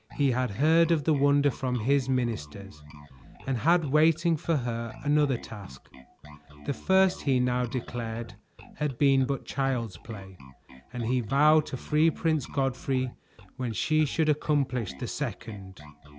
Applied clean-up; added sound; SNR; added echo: none; Bass guitar; 19 dB; none.